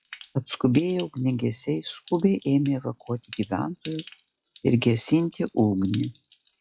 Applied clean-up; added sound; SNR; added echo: classical method log-MMSE.